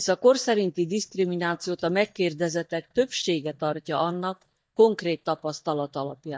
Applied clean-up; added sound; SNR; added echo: neural mask model DeepFilterNet 3.